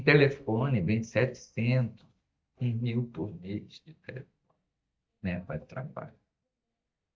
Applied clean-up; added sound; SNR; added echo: neural mask model DeepFilterNet 3.